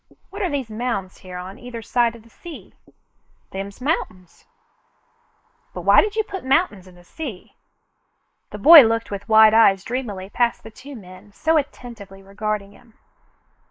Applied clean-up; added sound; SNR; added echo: neural mask model Resemble Enhance denoiser.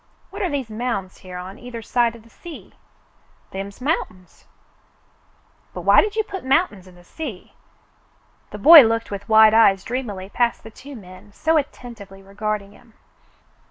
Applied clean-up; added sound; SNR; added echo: none; none; none; none.